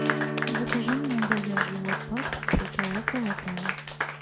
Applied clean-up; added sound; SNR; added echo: none; Strum + Applause / Clapping; -1 dB; none.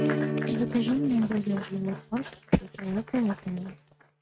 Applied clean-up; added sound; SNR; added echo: neural mask model RNNoise.